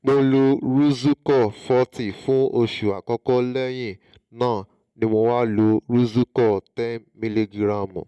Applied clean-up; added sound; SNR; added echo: none; none; none; none.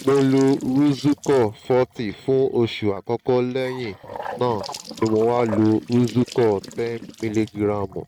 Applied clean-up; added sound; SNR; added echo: neural mask model RNNoise.